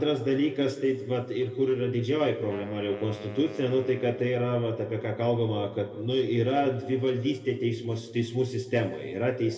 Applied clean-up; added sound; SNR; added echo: none; Wind instrument, woodwind instrument; 18 dB; reverberation time 1.4 s.